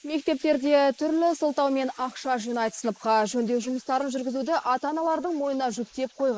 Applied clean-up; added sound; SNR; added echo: neural mask model Resemble Enhance denoiser.